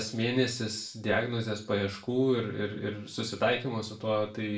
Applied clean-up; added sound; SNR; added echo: none; none; none; reverberation time 0.3 s.